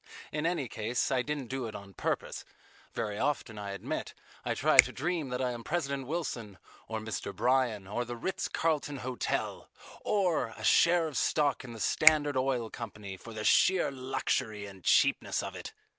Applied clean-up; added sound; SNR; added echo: none; Finger snapping; 3 dB; none.